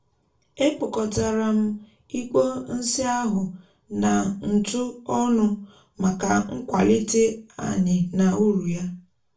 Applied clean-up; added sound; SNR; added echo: none; none; none; reverberation time 0.3 s.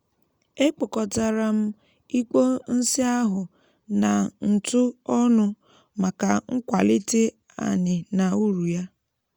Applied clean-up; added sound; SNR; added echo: none; none; none; none.